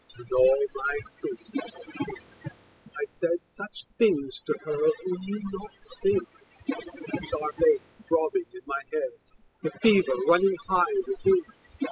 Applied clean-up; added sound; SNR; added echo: classical method spectral subtraction.